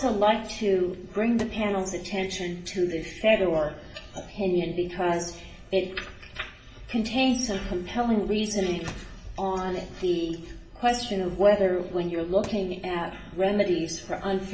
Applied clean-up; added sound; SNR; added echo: none; Thump, thud; 20 dB; reverberation time 0.7 s.